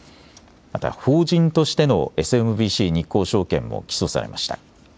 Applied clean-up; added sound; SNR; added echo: none; none; none; none.